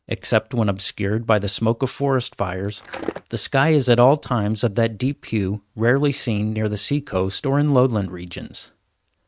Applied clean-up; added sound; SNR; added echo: neural mask model RNNoise.